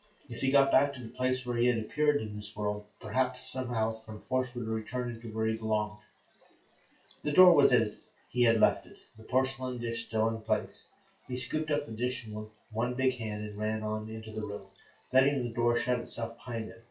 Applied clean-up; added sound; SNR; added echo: classical method WPE with log-MMSE.